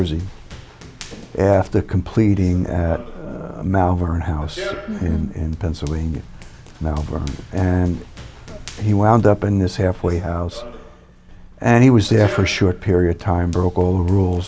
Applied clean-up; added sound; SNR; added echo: none; Run; 19 dB; none.